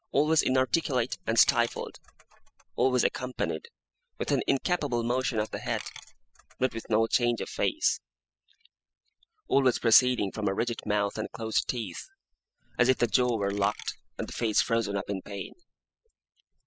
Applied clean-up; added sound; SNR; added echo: classical method spectral subtraction.